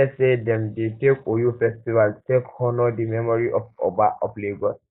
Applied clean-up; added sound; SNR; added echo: neural mask model Resemble Enhance denoiser.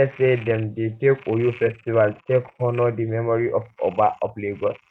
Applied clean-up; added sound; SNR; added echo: neural mask model RNNoise.